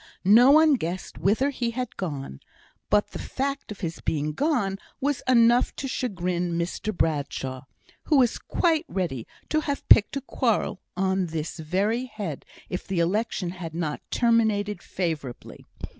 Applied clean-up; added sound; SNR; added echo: none; none; none; none.